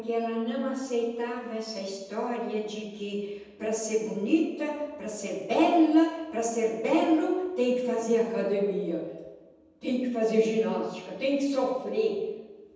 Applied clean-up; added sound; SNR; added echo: none; none; none; reverberation time 1.1 s.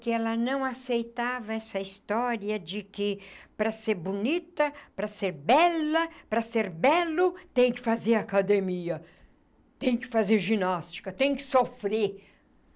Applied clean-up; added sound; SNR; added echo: none; none; none; none.